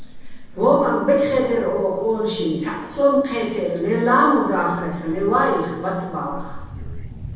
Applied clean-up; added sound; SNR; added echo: none; Crow; 15 dB; reverberation time 1.1 s.